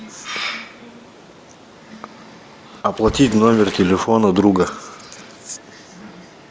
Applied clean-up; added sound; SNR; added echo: none; Water / Splash, splatter; 14 dB; none.